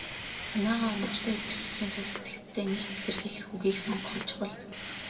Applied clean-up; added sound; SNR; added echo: none; Hiss; 0 dB; reverberation time 1.9 s.